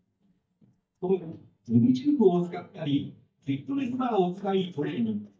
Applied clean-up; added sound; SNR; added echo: neural mask model DeepFilterNet 3.